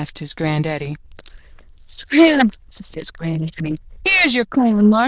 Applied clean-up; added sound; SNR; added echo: neural diffusion model UNIVERSE++.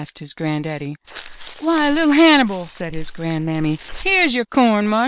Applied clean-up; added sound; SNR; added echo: neural separator model SepFormer WHAM!.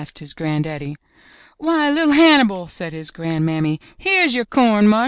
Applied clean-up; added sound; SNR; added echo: none; none; none; none.